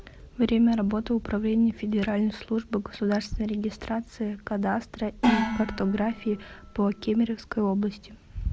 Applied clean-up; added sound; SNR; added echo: none; Gong; 4 dB; none.